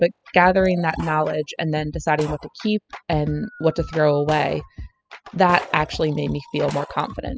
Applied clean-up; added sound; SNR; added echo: classical method spectral subtraction.